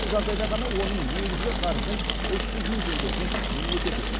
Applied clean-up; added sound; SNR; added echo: none; Mechanisms / Bicycle; -4 dB; none.